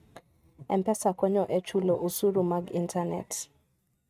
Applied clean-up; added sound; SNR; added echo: neural mask model RNNoise.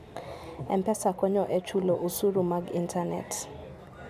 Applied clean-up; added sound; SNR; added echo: none; Breathing; 14 dB; none.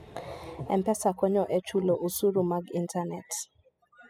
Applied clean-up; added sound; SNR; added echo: classical method spectral subtraction.